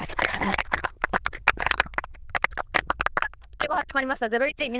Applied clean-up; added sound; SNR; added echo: neural diffusion model UNIVERSE++.